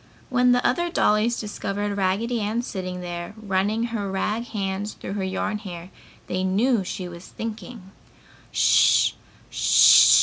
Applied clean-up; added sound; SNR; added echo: none; none; none; none.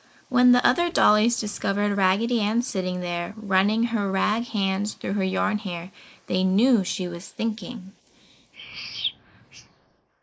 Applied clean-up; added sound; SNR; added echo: neural mask model Resemble Enhance denoiser.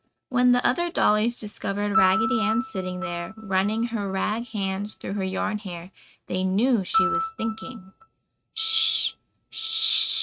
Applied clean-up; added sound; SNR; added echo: neural mask model RNNoise.